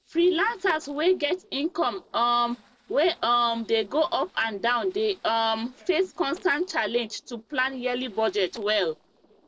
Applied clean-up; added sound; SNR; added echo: neural separator model SepFormer DNS4.